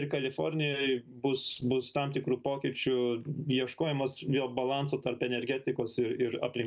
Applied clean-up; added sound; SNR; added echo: none; none; none; none.